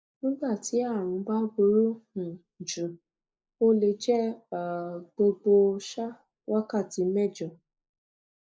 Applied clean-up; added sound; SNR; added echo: neural mask model Resemble Enhance denoiser.